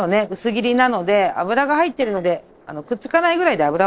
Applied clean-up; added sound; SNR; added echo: neural separator model SepFormer DNS4.